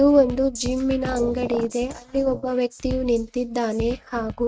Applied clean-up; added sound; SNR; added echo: neural mask model RNNoise.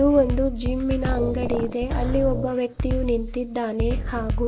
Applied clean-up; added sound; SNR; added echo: none; Drum kit; 3 dB; none.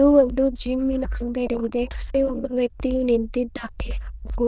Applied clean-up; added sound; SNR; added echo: neural diffusion model UNIVERSE++.